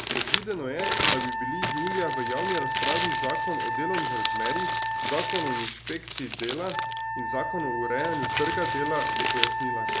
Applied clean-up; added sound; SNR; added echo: none; Crumpling, crinkling + Wind instrument, woodwind instrument; -4 dB; none.